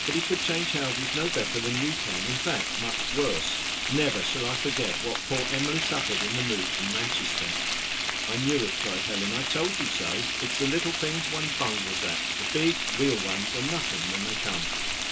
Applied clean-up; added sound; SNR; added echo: none; Frying (food); -2 dB; reverberation time 0.2 s.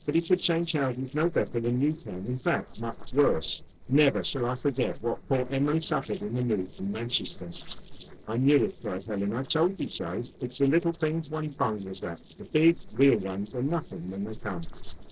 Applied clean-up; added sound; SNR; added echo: neural separator model SepFormer DNS4.